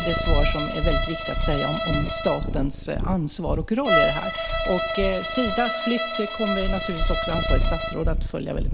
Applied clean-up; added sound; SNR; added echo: none; Purr + Bowed string instrument; -3 dB; none.